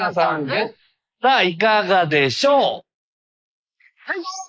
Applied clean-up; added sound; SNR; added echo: neural mask model Resemble Enhance denoiser.